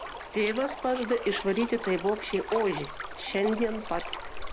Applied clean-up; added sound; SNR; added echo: none; Stream; 8 dB; none.